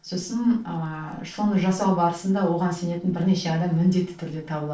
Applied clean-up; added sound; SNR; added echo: neural separator model SepFormer DNS4.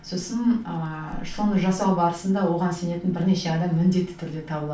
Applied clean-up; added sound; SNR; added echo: none; Hands; 18 dB; reverberation time 0.3 s.